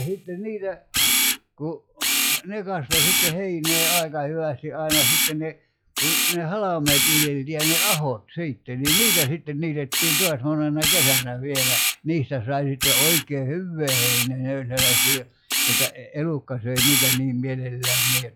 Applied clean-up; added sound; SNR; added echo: classical method log-MMSE.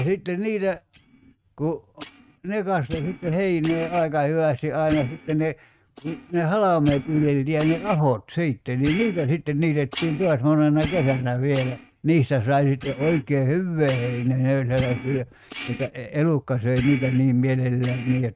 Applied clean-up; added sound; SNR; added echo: neural mask model RNNoise.